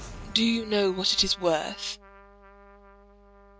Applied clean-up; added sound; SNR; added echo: none; Trumpet + Boom; 18 dB; none.